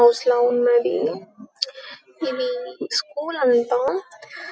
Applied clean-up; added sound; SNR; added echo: none; none; none; none.